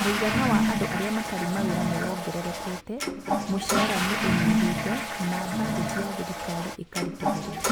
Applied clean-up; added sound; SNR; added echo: none; Toilet flush / Water; -3 dB; none.